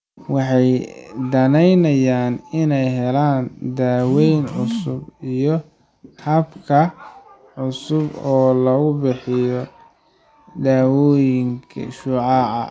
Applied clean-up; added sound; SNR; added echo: none; none; none; none.